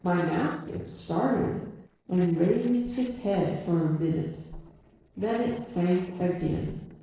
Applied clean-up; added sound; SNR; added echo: neural separator model SepFormer DNS4.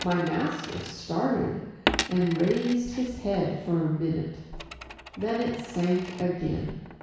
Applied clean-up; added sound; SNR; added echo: none; Coin (dropping); 9 dB; reverberation time 1.1 s.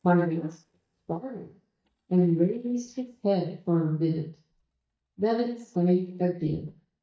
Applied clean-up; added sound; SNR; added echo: neural mask model DeepFilterNet 3.